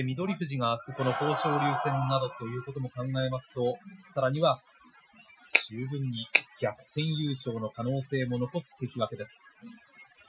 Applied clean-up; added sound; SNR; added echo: classical method Wiener filter.